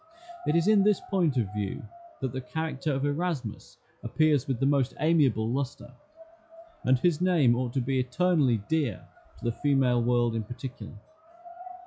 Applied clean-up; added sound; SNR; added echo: classical method log-MMSE.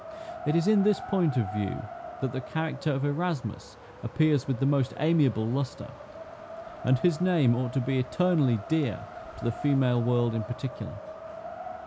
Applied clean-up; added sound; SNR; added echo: none; Wind; 14 dB; none.